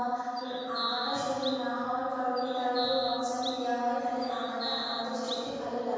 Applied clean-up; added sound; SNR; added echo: none; Bird vocalization, bird call, bird song; 8 dB; reverberation time 2.2 s.